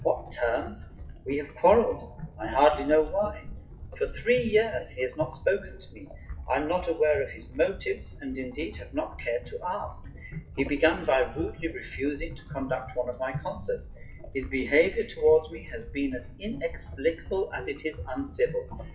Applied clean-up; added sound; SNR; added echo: classical method WPE with log-MMSE.